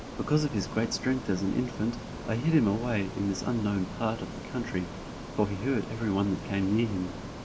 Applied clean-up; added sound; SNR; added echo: none; Ocean; 10 dB; reverberation time 0.3 s.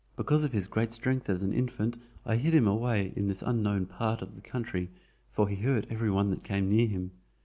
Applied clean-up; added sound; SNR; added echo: none; none; none; none.